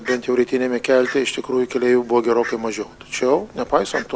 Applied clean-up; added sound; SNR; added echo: none; Fowl; 17 dB; none.